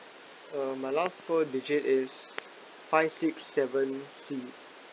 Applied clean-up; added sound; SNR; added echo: none; none; none; none.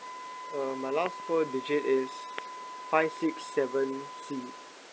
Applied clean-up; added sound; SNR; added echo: none; Wind instrument, woodwind instrument; 11 dB; none.